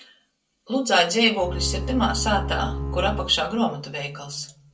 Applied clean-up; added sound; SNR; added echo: none; Bowed string instrument; 5 dB; reverberation time 0.2 s.